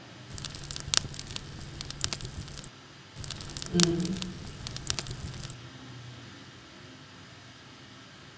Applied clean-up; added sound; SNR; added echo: none; Crackle; -3 dB; reverberation time 0.9 s.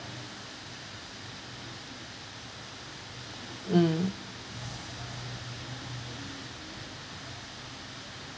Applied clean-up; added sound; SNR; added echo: none; none; none; none.